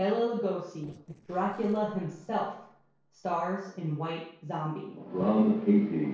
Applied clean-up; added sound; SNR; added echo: neural separator model SepFormer DNS4.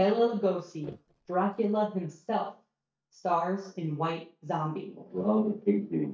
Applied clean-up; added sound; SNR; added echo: neural mask model DeepFilterNet 3.